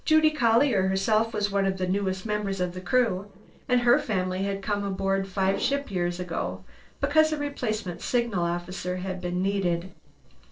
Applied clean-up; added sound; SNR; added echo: neural separator model SepFormer DNS4.